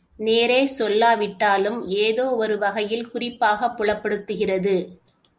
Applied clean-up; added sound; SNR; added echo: none; none; none; none.